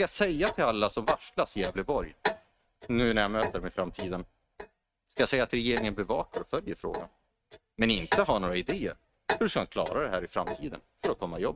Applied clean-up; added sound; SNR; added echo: neural mask model RNNoise.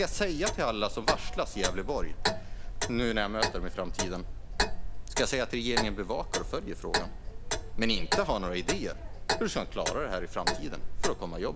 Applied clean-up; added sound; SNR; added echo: none; Clock; -1 dB; none.